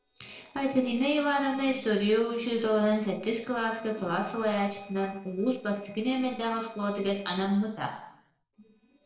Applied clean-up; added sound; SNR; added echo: neural separator model SepFormer DNS4.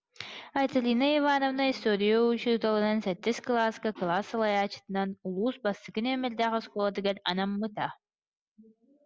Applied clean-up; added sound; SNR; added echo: none; none; none; none.